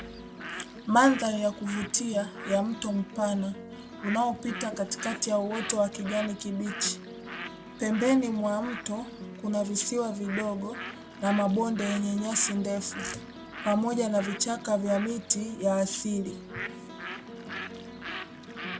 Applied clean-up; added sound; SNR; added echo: none; Bird + Plucked string instrument; 11 dB; none.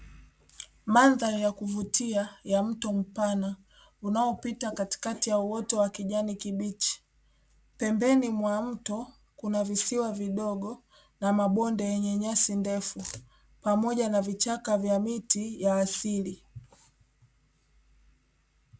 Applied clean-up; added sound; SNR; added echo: none; none; none; none.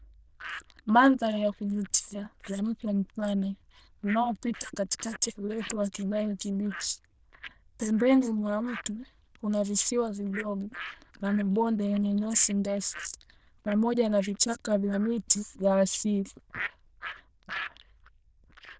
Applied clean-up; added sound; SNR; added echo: neural diffusion model UNIVERSE++.